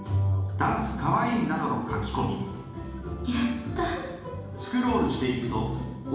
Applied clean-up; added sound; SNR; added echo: none; none; none; reverberation time 1.0 s.